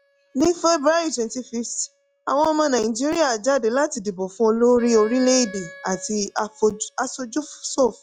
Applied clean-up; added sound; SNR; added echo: classical method log-MMSE.